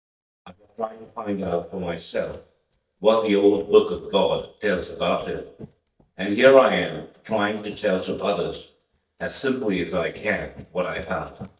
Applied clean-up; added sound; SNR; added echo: neural mask model DeepFilterNet 3.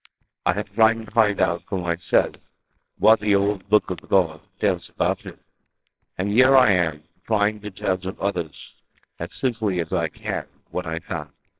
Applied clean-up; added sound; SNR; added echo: neural separator model SepFormer WHAMR!.